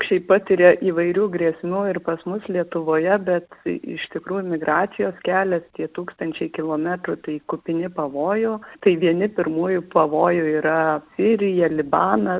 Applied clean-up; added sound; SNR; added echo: none; none; none; none.